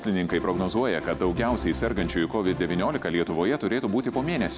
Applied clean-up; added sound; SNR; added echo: none; none; none; none.